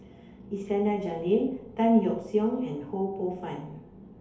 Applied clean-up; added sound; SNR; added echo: none; none; none; reverberation time 2.2 s.